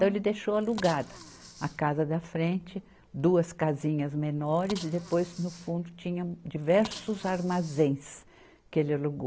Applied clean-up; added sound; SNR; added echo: none; Bicycle; 18 dB; none.